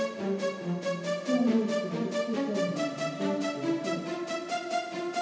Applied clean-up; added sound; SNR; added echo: none; Musical instrument; -3 dB; reverberation time 0.9 s.